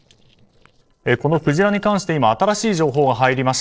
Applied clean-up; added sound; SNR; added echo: neural separator model SepFormer DNS4.